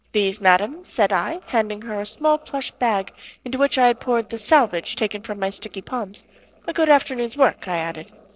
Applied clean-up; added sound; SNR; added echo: neural separator model SepFormer DNS4.